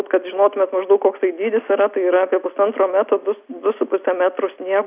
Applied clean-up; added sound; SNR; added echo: none; none; none; none.